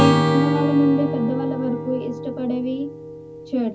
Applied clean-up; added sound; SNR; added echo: none; Acoustic guitar / Strum; 0 dB; reverberation time 0.4 s.